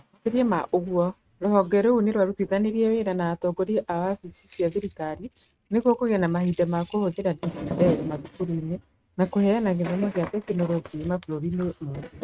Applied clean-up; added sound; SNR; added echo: neural mask model RNNoise.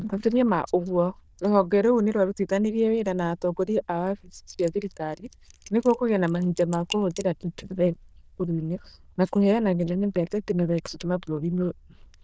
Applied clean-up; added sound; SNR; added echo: neural diffusion model UNIVERSE++.